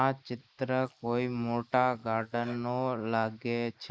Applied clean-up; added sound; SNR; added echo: neural mask model Resemble Enhance denoiser.